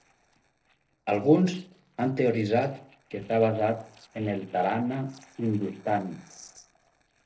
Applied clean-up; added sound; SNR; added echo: neural separator model SepFormer DNS4.